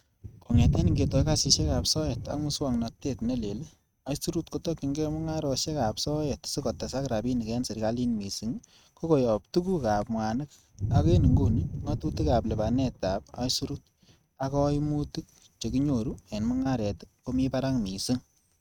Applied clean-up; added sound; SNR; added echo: neural mask model RNNoise.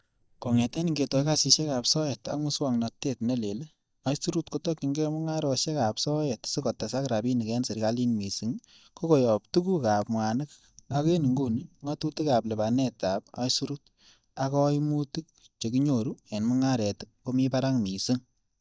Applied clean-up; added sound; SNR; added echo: neural mask model DeepFilterNet 3.